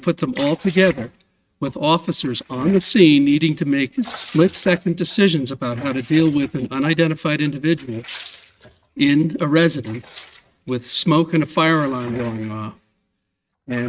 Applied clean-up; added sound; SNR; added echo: neural mask model RNNoise.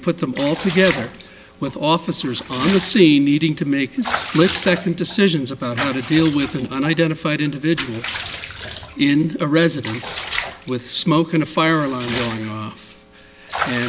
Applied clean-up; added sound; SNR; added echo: none; Bathtub (filling or washing) / Water / Liquid; 12 dB; none.